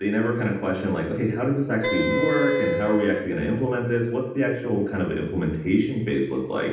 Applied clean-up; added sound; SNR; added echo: none; Wind instrument, woodwind instrument; 1 dB; reverberation time 0.8 s.